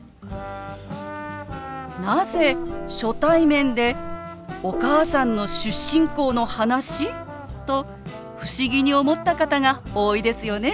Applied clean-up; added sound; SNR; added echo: none; Gong; 8 dB; none.